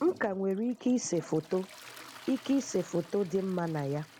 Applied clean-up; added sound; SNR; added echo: none; Toilet flush; 19 dB; none.